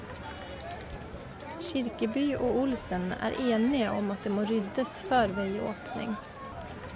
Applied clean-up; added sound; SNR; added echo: none; Crowd; 9 dB; none.